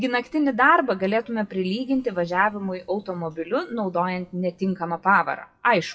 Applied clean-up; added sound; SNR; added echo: classical method WPE with log-MMSE.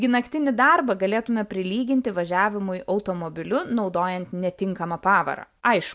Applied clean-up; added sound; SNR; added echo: none; none; none; none.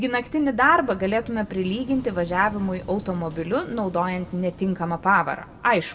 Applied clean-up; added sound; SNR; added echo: none; Waves, surf / Wind; 18 dB; reverberation time 2.2 s.